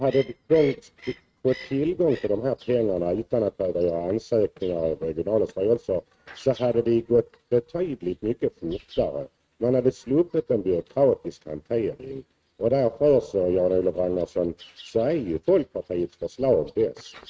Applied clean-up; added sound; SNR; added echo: neural mask model RNNoise.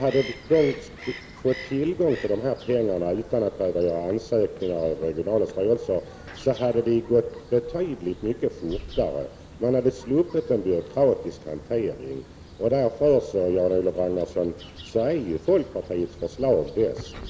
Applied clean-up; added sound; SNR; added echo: none; Bird vocalization, bird call, bird song; 18 dB; none.